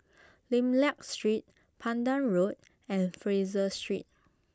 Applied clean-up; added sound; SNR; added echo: none; none; none; none.